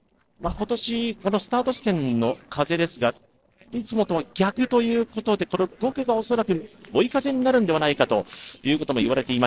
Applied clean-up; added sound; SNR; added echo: neural separator model SepFormer DNS4.